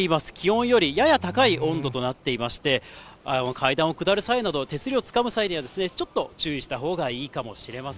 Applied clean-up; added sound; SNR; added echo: none; none; none; none.